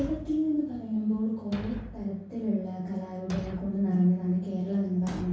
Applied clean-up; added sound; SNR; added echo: none; Thump, thud; 15 dB; reverberation time 0.6 s.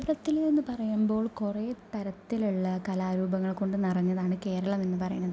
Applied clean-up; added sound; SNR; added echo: none; none; none; none.